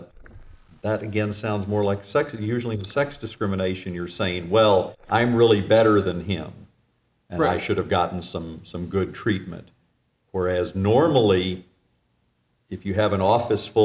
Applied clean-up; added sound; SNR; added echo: neural mask model Resemble Enhance denoiser.